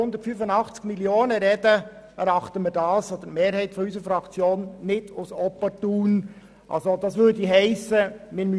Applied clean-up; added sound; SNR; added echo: none; none; none; none.